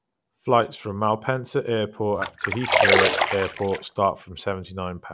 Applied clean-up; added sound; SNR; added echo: none; Splash, splatter; -3 dB; none.